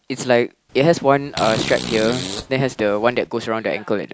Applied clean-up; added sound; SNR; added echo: none; Fart; 10 dB; none.